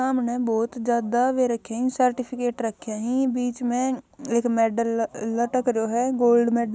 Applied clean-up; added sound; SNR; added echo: none; none; none; none.